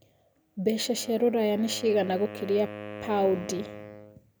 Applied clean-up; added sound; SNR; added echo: none; Wind instrument, woodwind instrument; 14 dB; none.